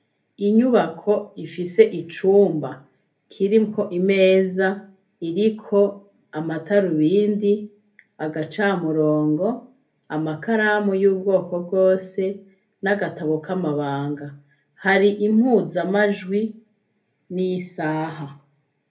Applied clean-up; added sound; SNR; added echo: none; none; none; reverberation time 0.3 s.